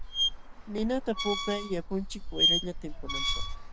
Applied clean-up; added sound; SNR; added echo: none; Squeak + Traffic noise, roadway noise; -3 dB; none.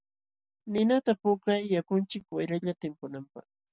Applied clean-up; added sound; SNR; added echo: none; none; none; none.